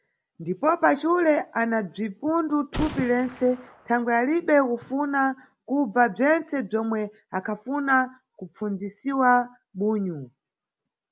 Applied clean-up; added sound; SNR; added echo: none; Gunshot, gunfire; 15 dB; none.